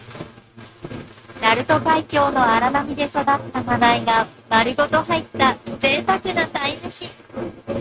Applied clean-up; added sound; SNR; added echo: neural mask model RNNoise.